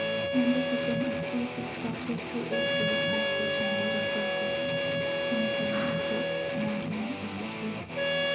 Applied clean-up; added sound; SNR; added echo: none; Wind instrument, woodwind instrument + Guitar; -5 dB; none.